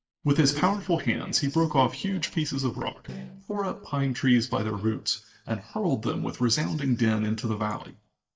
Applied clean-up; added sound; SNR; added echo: neural mask model DeepFilterNet 3.